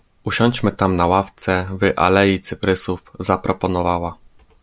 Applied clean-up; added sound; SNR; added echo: none; none; none; none.